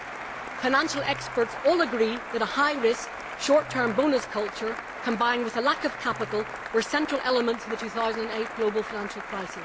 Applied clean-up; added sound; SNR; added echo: none; Applause; 9 dB; none.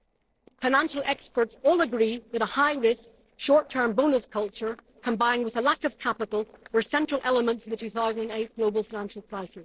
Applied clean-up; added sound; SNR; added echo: neural separator model SepFormer DNS4.